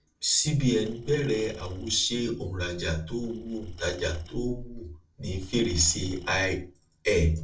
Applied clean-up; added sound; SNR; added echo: neural separator model SepFormer DNS4.